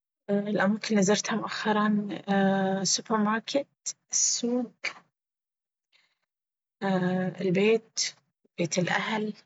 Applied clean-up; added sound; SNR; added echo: none; none; none; none.